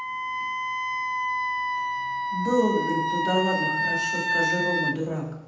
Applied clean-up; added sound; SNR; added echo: none; Wind instrument, woodwind instrument; -2 dB; reverberation time 0.8 s.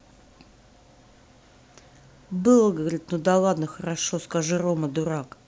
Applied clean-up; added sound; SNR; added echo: none; none; none; none.